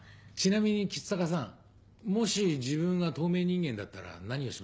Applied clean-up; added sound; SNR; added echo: none; none; none; none.